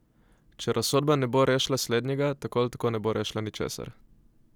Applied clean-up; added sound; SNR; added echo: none; none; none; none.